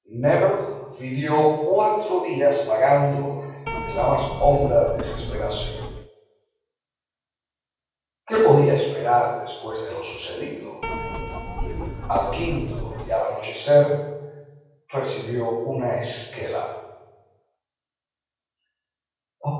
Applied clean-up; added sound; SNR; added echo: none; Keyboard (musical); 6 dB; reverberation time 1.2 s.